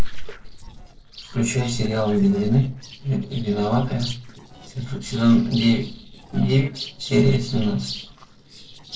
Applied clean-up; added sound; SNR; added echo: neural separator model SepFormer DNS4.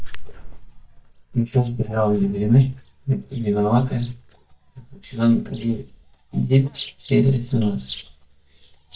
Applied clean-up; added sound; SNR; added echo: neural mask model DeepFilterNet 3.